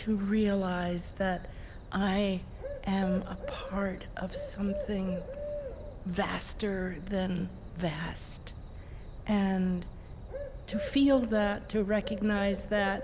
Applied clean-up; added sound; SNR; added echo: none; Bird; 9 dB; none.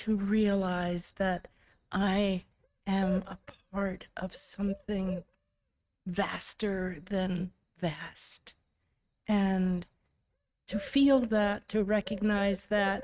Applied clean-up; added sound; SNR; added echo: neural mask model RNNoise.